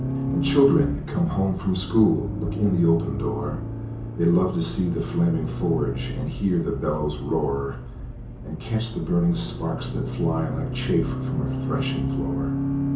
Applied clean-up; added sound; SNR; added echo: none; Accelerating, revving, vroom; 4 dB; reverberation time 0.6 s.